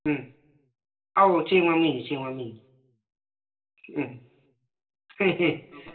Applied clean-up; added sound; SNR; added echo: none; none; none; reverberation time 0.4 s.